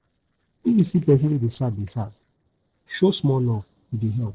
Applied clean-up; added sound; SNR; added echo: neural separator model SepFormer DNS4.